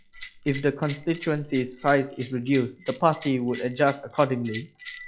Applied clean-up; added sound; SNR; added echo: classical method log-MMSE.